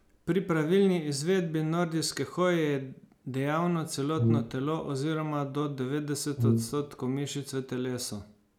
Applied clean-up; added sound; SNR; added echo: none; Brass instrument; -1 dB; none.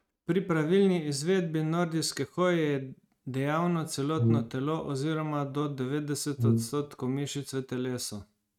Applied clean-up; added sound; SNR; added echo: neural mask model RNNoise.